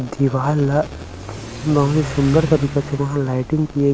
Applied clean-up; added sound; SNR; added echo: none; Accelerating, revving, vroom / Car; 12 dB; none.